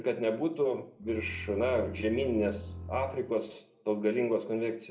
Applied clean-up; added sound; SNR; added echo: none; Bowed string instrument; 11 dB; reverberation time 0.4 s.